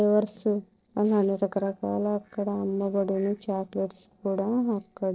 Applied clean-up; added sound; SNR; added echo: neural separator model SepFormer DNS4.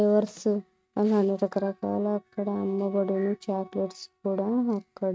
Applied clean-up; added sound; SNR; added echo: neural mask model RNNoise.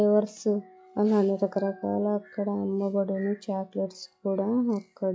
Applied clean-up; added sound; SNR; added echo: classical method log-MMSE.